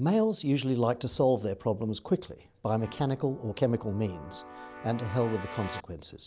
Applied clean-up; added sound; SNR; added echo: none; Keyboard (musical); 15 dB; none.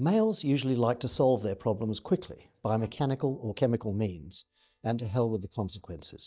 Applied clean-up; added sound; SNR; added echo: neural mask model DeepFilterNet 3.